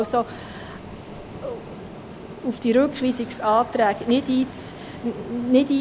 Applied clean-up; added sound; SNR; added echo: none; Ocean; 14 dB; none.